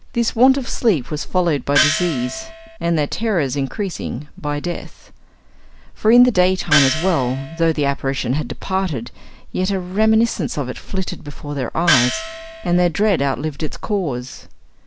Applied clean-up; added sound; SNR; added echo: none; Gong; 3 dB; none.